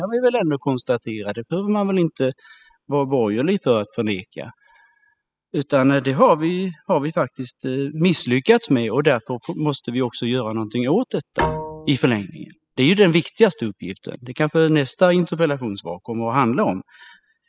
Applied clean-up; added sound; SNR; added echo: classical method spectral subtraction.